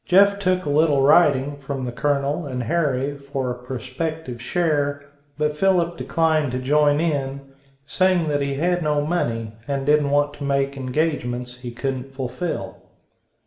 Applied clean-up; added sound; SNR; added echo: none; none; none; reverberation time 0.6 s.